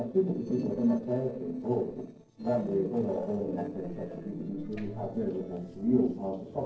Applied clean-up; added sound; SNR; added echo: neural separator model SepFormer DNS4.